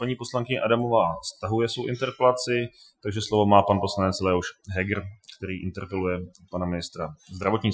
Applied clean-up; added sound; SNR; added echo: classical method Wiener filter.